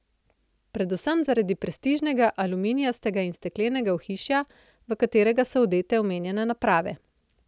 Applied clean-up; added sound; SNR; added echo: none; none; none; none.